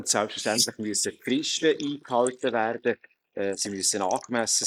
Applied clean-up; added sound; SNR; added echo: neural mask model Resemble Enhance denoiser.